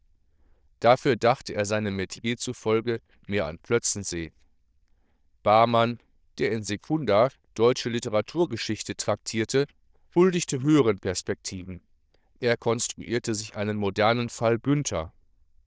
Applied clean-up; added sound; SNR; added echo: neural diffusion model UNIVERSE++.